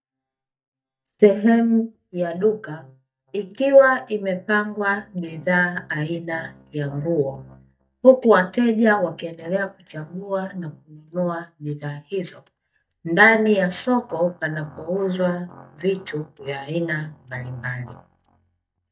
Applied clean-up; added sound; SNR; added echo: neural mask model DeepFilterNet 3.